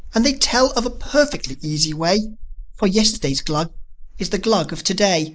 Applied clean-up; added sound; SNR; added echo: neural mask model Resemble Enhance denoiser.